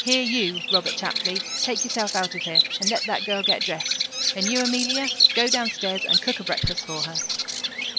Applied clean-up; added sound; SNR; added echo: none; Bird vocalization, bird call, bird song; -3 dB; none.